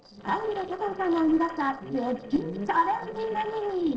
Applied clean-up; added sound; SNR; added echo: neural separator model SepFormer DNS4.